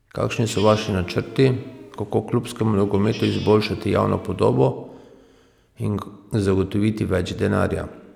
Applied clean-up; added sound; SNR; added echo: none; Livestock, farm animals, working animals; 18 dB; none.